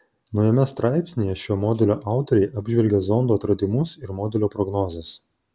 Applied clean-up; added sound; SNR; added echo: none; none; none; none.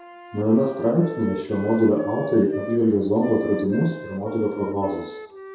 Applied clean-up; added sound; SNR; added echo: none; Wind instrument, woodwind instrument; 13 dB; reverberation time 0.7 s.